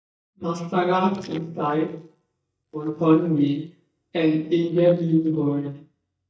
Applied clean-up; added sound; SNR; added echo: neural mask model DeepFilterNet 3.